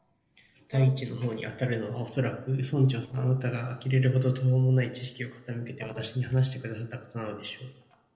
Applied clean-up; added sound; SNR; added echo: neural separator model SepFormer DNS4.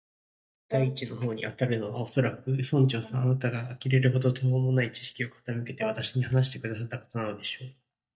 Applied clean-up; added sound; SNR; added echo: neural mask model DeepFilterNet 3.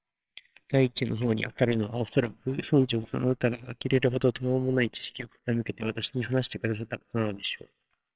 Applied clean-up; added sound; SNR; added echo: neural separator model SepFormer WHAMR!.